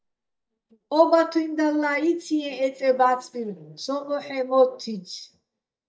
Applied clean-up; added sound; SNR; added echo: neural mask model DeepFilterNet 3.